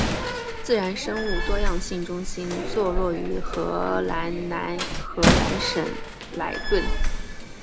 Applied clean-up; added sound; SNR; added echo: none; Slam; -2 dB; none.